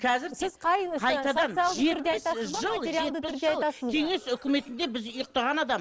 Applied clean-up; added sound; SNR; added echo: neural separator model SepFormer DNS4.